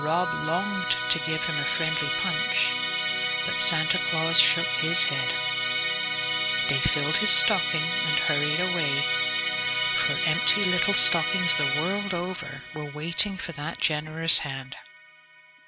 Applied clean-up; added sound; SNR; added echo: none; Musical instrument; -1 dB; none.